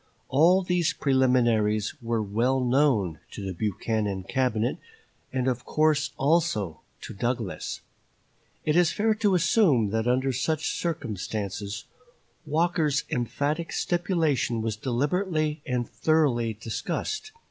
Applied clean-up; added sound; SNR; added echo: none; none; none; none.